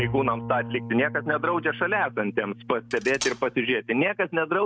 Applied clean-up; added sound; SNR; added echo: none; Cutlery, silverware + Bowed string instrument; 12 dB; none.